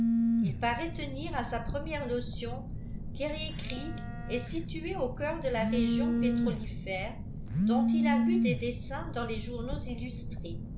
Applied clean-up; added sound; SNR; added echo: none; Telephone; -5 dB; none.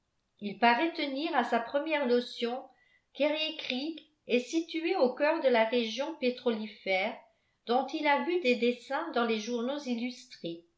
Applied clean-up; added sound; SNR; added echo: none; none; none; none.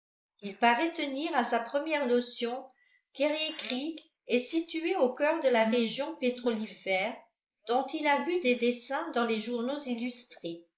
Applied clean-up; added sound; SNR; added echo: neural mask model Resemble Enhance denoiser.